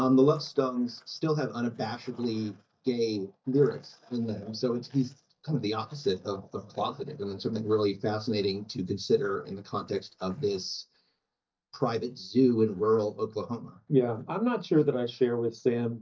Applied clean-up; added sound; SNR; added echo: neural mask model DeepFilterNet 3.